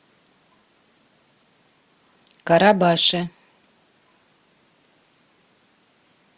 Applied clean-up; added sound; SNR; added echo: none; none; none; none.